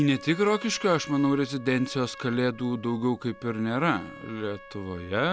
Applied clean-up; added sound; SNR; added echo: none; Trumpet; 19 dB; none.